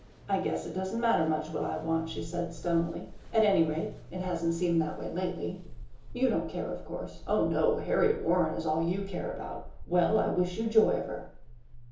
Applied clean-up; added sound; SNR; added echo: none; Mechanical fan; 14 dB; reverberation time 0.7 s.